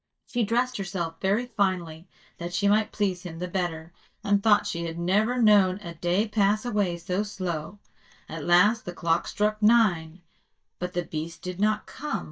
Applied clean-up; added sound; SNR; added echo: neural mask model DeepFilterNet 3.